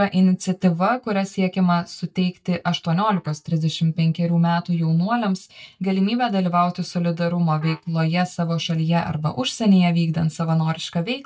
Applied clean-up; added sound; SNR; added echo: neural mask model DeepFilterNet 3.